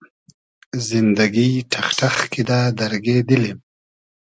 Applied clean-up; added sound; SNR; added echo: none; Cutlery, silverware; 17 dB; none.